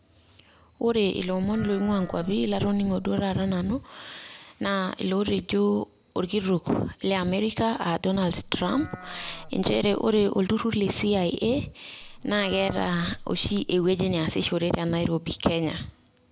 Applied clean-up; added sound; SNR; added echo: none; Livestock, farm animals, working animals; 16 dB; none.